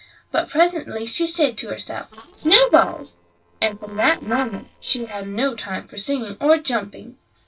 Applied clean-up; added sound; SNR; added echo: neural separator model SepFormer DNS4.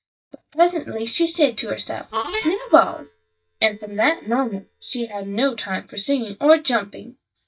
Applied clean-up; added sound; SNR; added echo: neural mask model DeepFilterNet 3.